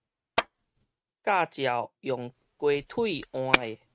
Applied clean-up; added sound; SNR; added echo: neural mask model RNNoise.